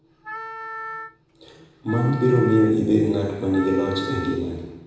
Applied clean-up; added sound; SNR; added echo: none; Wind instrument, woodwind instrument; 13 dB; reverberation time 1.0 s.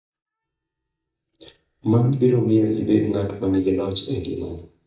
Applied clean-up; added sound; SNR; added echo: neural mask model DeepFilterNet 3.